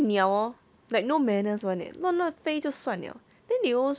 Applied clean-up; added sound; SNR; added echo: none; none; none; none.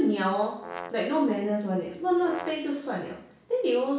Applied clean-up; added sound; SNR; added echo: none; Brass instrument; 13 dB; reverberation time 0.6 s.